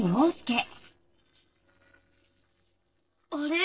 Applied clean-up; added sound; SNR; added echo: neural separator model SepFormer DNS4.